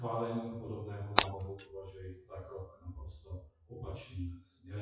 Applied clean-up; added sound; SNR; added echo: classical method WPE with log-MMSE.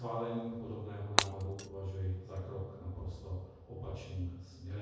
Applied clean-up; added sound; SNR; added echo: none; Shatter; -2 dB; reverberation time 1.3 s.